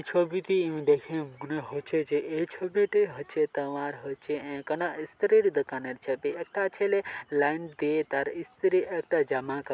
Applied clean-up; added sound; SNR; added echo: none; none; none; none.